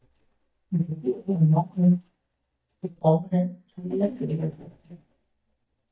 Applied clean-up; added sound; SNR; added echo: neural mask model DeepFilterNet 3.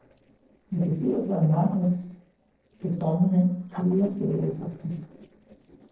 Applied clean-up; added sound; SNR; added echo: neural separator model SepFormer DNS4.